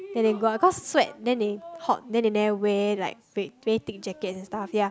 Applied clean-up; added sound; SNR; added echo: none; Drip; 20 dB; none.